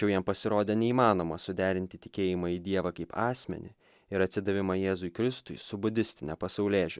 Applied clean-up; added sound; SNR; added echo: none; none; none; none.